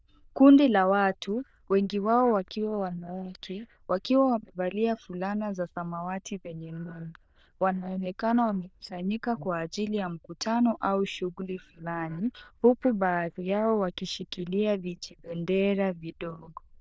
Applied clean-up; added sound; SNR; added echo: neural diffusion model UNIVERSE++.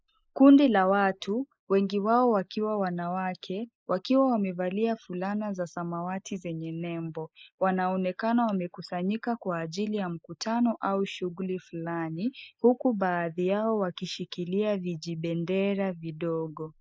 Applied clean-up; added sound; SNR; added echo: neural mask model Resemble Enhance denoiser.